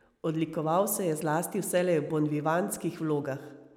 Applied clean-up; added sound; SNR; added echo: none; none; none; none.